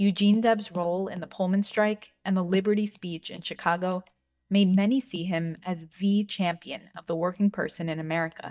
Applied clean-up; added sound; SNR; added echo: neural mask model DeepFilterNet 3.